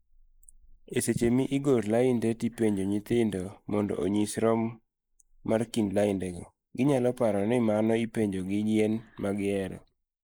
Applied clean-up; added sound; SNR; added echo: neural mask model Resemble Enhance denoiser.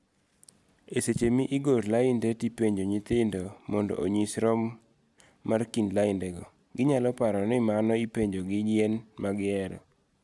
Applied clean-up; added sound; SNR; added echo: none; none; none; none.